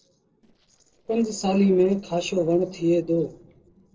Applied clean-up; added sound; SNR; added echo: neural separator model SepFormer DNS4.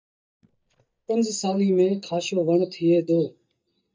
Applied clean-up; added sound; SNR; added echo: neural mask model DeepFilterNet 3.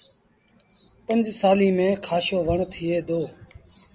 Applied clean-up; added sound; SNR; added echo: none; none; none; none.